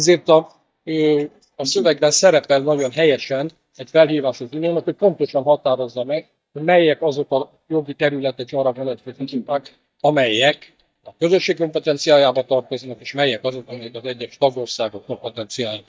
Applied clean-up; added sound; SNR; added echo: neural mask model DeepFilterNet 3.